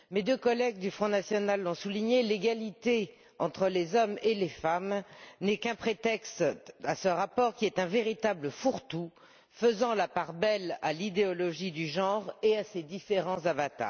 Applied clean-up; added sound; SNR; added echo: none; none; none; none.